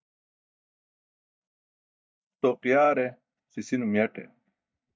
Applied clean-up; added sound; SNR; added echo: neural mask model DeepFilterNet 3.